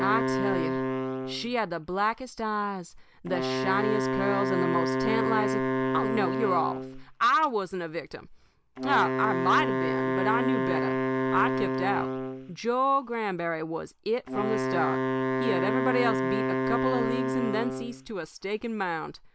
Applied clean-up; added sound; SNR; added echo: none; Wind instrument, woodwind instrument; 0 dB; none.